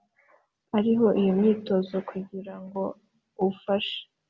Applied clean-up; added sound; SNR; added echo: none; none; none; none.